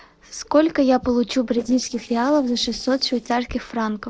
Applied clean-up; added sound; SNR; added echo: neural separator model SepFormer DNS4.